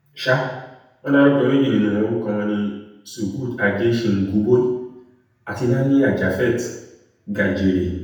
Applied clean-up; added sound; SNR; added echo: none; none; none; reverberation time 0.8 s.